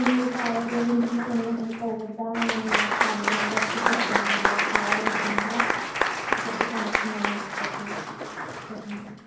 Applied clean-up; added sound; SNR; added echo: none; Applause / Crowd; -3 dB; reverberation time 0.9 s.